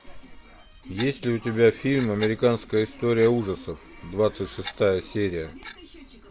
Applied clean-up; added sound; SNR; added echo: none; Clock; 17 dB; none.